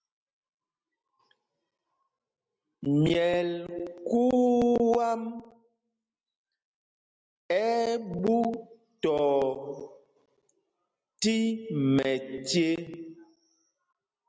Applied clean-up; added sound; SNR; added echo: none; none; none; none.